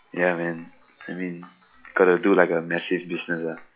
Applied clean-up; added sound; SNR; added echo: classical method log-MMSE.